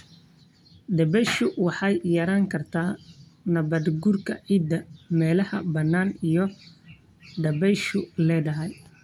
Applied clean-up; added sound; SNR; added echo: none; none; none; none.